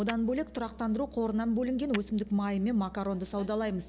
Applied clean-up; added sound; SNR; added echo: none; Musical instrument + Tap / Hammer; 17 dB; none.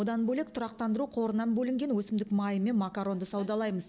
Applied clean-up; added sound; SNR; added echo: none; none; none; none.